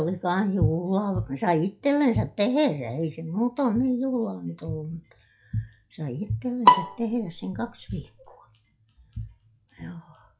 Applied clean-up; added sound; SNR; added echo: classical method log-MMSE.